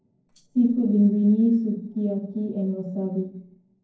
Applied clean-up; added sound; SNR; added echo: neural separator model SepFormer DNS4.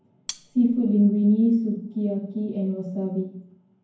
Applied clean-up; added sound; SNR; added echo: none; Cutlery, silverware; 17 dB; reverberation time 0.9 s.